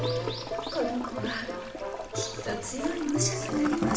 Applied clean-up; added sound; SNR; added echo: none; Toilet flush / Gurgling; 5 dB; reverberation time 1.1 s.